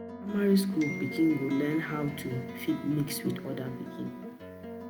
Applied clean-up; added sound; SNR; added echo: none; Plucked string instrument; 10 dB; none.